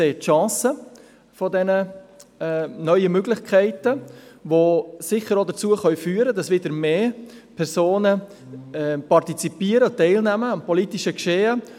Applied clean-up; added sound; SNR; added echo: none; none; none; none.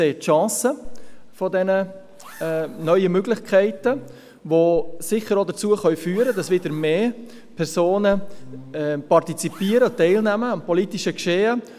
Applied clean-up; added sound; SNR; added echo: none; Zipper (clothing); 16 dB; none.